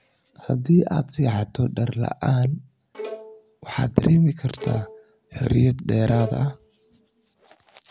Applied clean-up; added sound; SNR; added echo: none; Bowed string instrument; 16 dB; none.